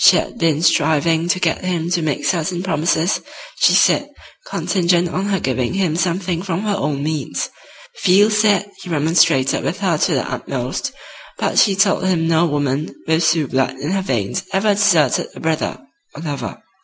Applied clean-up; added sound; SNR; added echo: none; none; none; none.